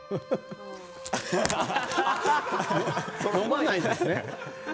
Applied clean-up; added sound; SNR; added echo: none; Wood; 13 dB; none.